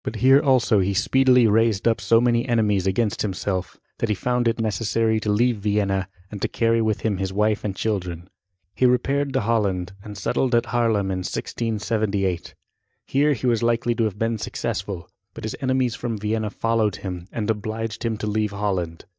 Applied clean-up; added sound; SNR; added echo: neural mask model DeepFilterNet 3.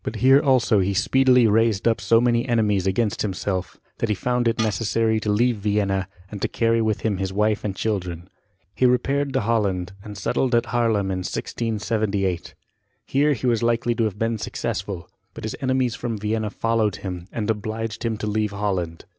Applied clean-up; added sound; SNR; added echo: none; Tools; 14 dB; none.